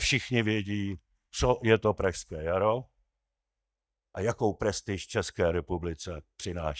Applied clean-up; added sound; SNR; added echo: neural mask model DeepFilterNet 3.